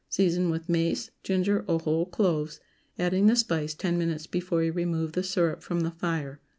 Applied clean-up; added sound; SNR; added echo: none; none; none; none.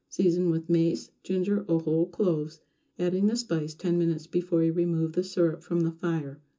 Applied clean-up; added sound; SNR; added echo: none; none; none; reverberation time 0.2 s.